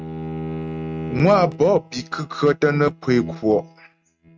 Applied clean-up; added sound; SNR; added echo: neural mask model RNNoise.